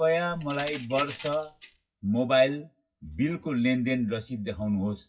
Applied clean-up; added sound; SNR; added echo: classical method WPE with log-MMSE.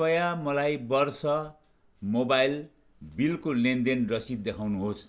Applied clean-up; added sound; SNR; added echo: none; none; none; none.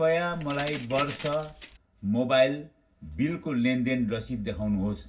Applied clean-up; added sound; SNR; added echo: none; Keys jangling; 13 dB; reverberation time 0.4 s.